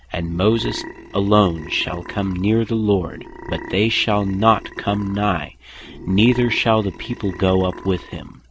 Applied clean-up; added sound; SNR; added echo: none; Burping, eructation; 17 dB; none.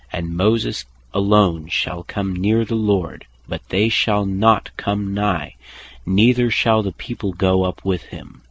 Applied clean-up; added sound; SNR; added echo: none; none; none; none.